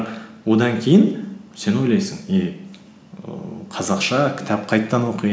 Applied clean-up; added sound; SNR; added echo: none; none; none; none.